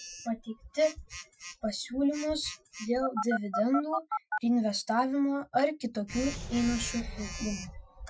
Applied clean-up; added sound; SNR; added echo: classical method Wiener filter.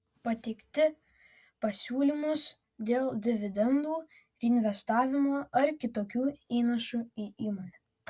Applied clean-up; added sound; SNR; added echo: none; none; none; none.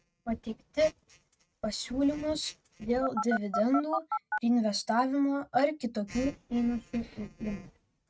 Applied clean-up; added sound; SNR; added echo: neural mask model RNNoise.